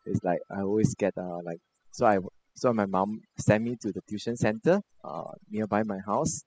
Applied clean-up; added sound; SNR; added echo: classical method spectral subtraction.